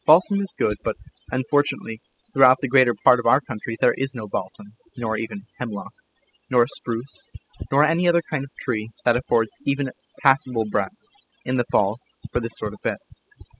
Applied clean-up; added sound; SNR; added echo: classical method spectral subtraction.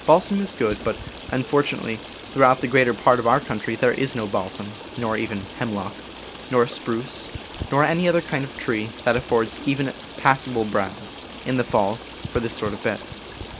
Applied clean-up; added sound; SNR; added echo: none; Stream; 14 dB; none.